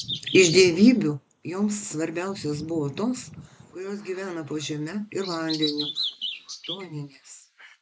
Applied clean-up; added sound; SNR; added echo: neural mask model Resemble Enhance denoiser.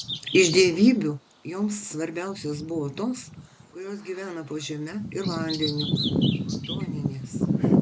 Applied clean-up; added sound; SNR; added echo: none; Bird vocalization, bird call, bird song; 3 dB; none.